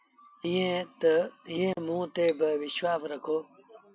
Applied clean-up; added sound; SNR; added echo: none; Cutlery, silverware / Dishes, pots, and pans; 18 dB; none.